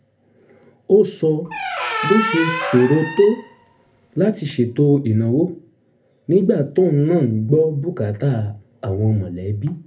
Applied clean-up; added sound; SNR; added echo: none; Squeak; 7 dB; reverberation time 0.3 s.